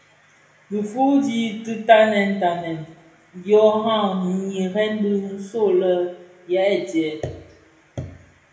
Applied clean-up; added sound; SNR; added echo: none; none; none; reverberation time 0.8 s.